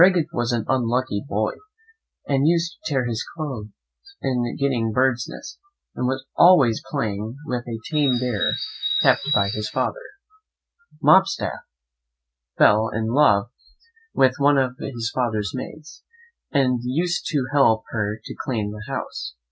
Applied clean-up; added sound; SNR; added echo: none; Bird; 5 dB; none.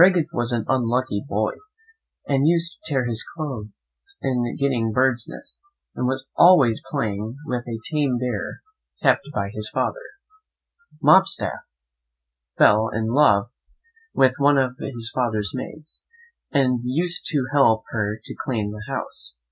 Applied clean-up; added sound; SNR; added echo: none; none; none; none.